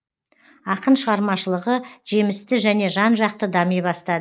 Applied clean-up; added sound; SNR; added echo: neural mask model Resemble Enhance denoiser.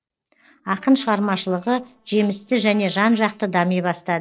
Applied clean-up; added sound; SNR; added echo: neural separator model SepFormer DNS4.